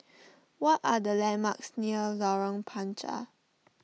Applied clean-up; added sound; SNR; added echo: none; none; none; none.